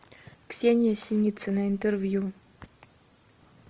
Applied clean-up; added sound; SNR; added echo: none; none; none; none.